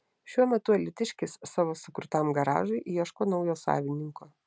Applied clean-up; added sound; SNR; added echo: none; none; none; none.